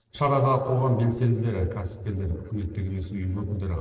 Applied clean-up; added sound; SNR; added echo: neural separator model SepFormer DNS4.